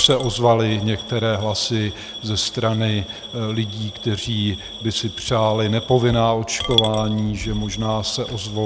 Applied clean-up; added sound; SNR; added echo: none; Coin (dropping) / Glass; 10 dB; none.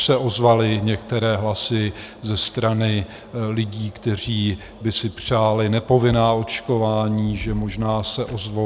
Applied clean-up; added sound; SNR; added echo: none; none; none; none.